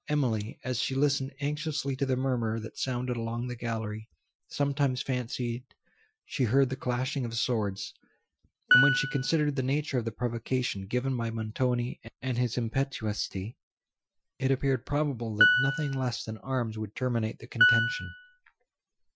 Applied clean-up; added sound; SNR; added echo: classical method Wiener filter.